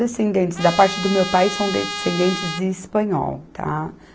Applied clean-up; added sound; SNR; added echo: none; Trumpet; 8 dB; none.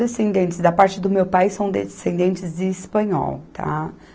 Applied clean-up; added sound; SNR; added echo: none; none; none; none.